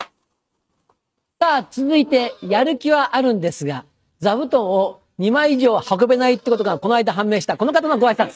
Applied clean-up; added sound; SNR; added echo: neural mask model RNNoise.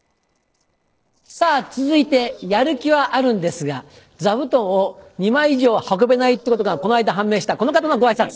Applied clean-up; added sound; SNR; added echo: neural separator model SepFormer DNS4.